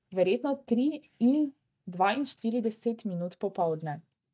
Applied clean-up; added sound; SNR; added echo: neural mask model DeepFilterNet 3.